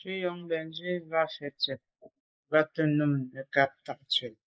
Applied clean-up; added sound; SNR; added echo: neural mask model Resemble Enhance denoiser.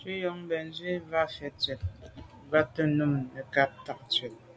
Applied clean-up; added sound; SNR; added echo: none; none; none; none.